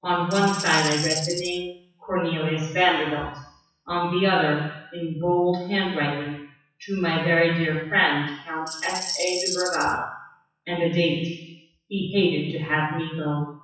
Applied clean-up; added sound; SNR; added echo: classical method WPE with log-MMSE.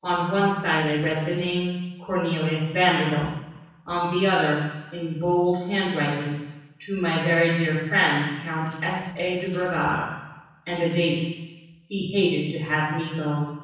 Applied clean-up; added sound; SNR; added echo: neural separator model SepFormer DNS4.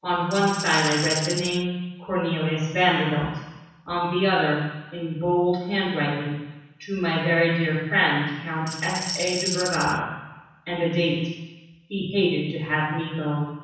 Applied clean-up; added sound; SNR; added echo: none; Tambourine; 6 dB; reverberation time 1.1 s.